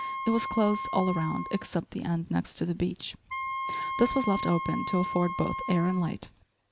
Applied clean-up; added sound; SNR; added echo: none; Wind instrument, woodwind instrument; 7 dB; none.